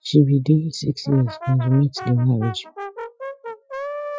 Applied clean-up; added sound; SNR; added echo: classical method Wiener filter.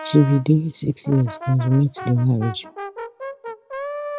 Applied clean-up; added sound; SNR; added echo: none; Brass instrument; 13 dB; none.